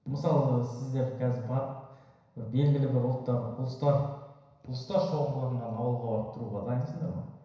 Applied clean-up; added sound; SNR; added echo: none; none; none; reverberation time 1.0 s.